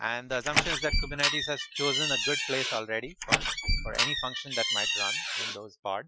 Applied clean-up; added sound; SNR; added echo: classical method Wiener filter.